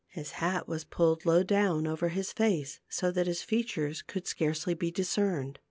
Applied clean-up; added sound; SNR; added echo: none; none; none; none.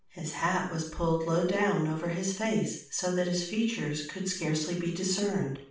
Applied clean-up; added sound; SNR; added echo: none; none; none; reverberation time 0.5 s.